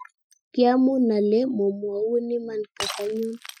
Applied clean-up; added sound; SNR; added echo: classical method Wiener filter.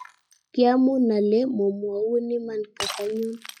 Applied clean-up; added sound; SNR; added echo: classical method log-MMSE.